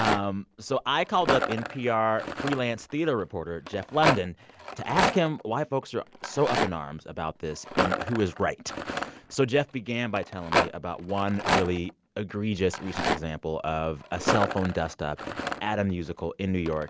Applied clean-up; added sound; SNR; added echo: none; Rattle; 3 dB; none.